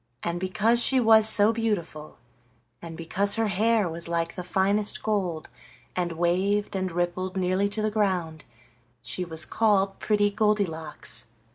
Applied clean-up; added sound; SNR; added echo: none; none; none; none.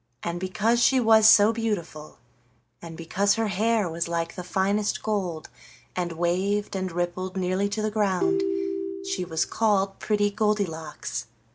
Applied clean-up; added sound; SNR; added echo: none; Ringtone; 2 dB; none.